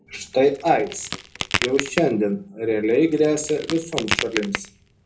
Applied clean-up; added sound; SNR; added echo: none; Crack; 8 dB; reverberation time 0.3 s.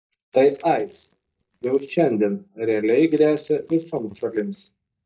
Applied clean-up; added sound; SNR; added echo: neural mask model DeepFilterNet 3.